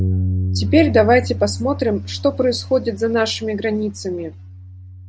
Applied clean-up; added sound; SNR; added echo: none; Bass guitar; 6 dB; none.